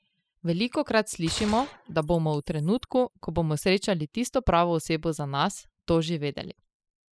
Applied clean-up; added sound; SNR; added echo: classical method spectral subtraction.